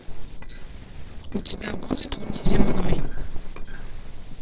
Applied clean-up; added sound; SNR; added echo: neural separator model SepFormer DNS4.